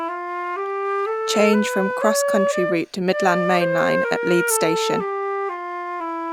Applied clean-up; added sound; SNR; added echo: none; Wind instrument, woodwind instrument; 0 dB; none.